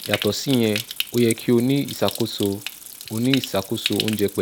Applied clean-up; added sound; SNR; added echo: none; Stream; 9 dB; none.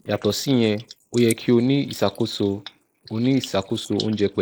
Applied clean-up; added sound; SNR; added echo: neural mask model Resemble Enhance denoiser.